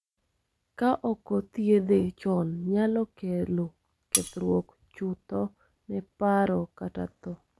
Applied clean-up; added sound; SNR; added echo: none; Cutlery, silverware; 0 dB; none.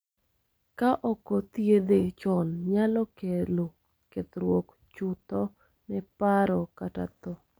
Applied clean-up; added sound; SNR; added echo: none; none; none; none.